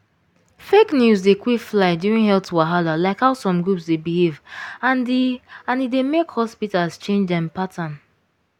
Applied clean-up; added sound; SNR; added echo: none; none; none; none.